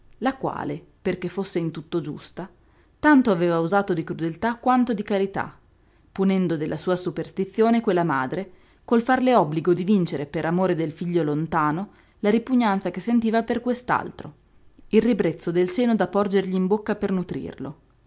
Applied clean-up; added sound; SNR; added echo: none; none; none; none.